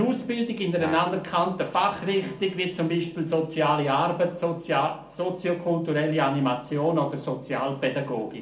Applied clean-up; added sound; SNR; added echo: none; Brass instrument; 14 dB; reverberation time 0.4 s.